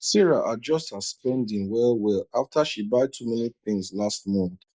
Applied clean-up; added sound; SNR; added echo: neural mask model Resemble Enhance denoiser.